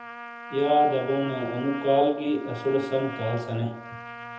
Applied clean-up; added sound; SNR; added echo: none; Trumpet; 13 dB; reverberation time 0.7 s.